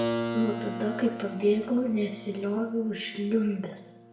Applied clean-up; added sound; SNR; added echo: none; Keyboard (musical); 7 dB; reverberation time 0.8 s.